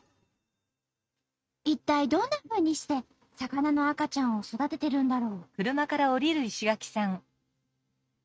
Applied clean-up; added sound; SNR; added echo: neural mask model RNNoise.